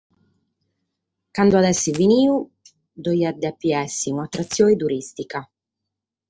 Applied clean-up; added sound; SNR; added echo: neural separator model SepFormer DNS4.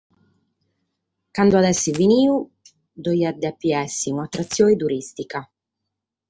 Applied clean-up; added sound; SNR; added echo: none; Coin (dropping); 18 dB; none.